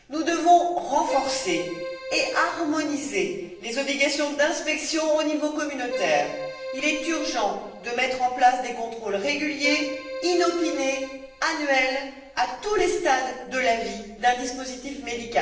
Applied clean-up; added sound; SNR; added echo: none; Keyboard (musical); 12 dB; reverberation time 0.7 s.